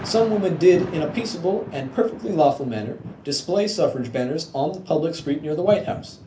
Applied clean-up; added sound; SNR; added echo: none; Thunder / Rain; 15 dB; reverberation time 0.3 s.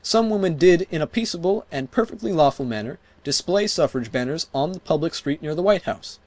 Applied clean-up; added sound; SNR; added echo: none; none; none; none.